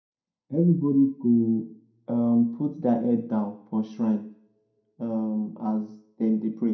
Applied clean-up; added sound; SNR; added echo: none; none; none; reverberation time 0.4 s.